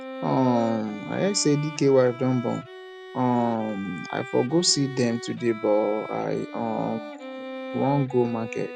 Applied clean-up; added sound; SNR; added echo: none; Bowed string instrument; 13 dB; none.